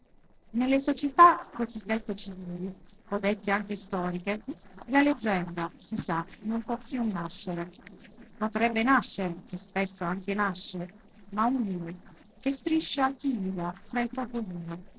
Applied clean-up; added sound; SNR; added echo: neural separator model SepFormer DNS4.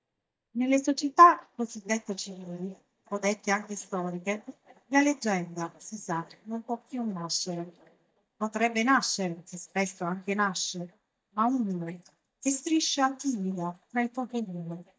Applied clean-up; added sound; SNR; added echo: neural mask model DeepFilterNet 3.